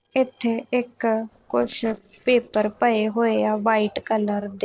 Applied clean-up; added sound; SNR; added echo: neural separator model SepFormer DNS4.